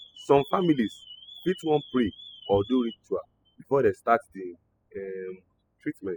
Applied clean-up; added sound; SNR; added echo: classical method spectral subtraction.